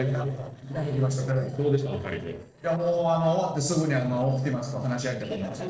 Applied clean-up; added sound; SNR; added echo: neural separator model SepFormer DNS4.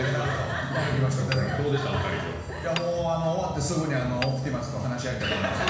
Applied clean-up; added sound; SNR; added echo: none; Hammer; 16 dB; reverberation time 1.1 s.